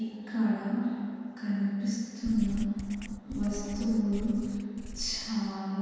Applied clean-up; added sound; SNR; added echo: none; Writing; 9 dB; reverberation time 2.1 s.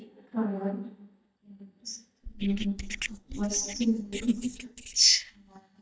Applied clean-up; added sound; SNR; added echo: neural mask model DeepFilterNet 3.